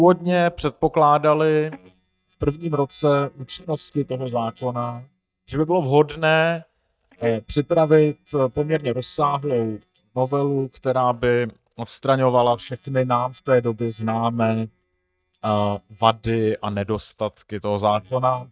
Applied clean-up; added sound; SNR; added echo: neural mask model DeepFilterNet 3.